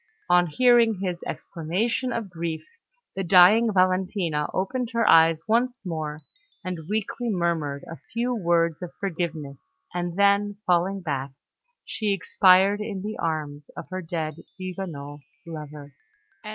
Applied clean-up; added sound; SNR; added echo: none; Wind chime; 17 dB; none.